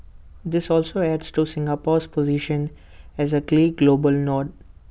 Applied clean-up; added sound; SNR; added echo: none; none; none; none.